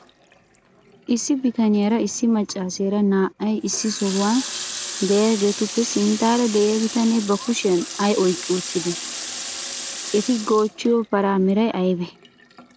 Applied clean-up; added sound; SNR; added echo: none; Water tap, faucet; 12 dB; none.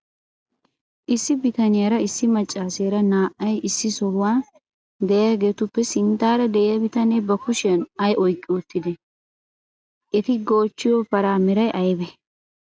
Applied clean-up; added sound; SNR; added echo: none; none; none; none.